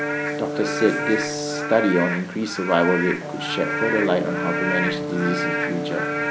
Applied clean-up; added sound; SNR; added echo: none; Brass instrument + Rain / Frog; 2 dB; none.